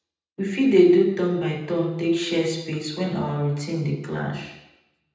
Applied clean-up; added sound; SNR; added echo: none; none; none; reverberation time 0.9 s.